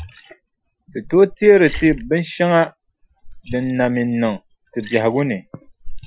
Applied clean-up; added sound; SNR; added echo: classical method Wiener filter.